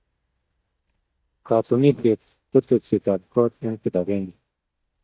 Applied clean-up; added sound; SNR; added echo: neural mask model DeepFilterNet 3.